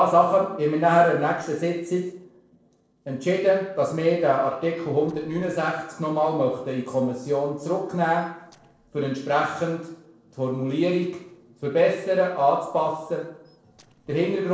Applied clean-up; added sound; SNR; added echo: neural separator model SepFormer DNS4.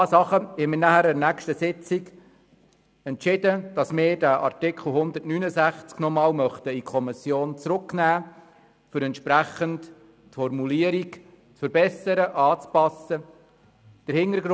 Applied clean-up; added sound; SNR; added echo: none; none; none; none.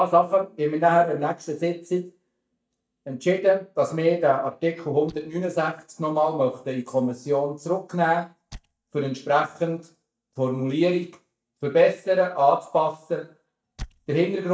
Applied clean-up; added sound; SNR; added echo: neural mask model DeepFilterNet 3.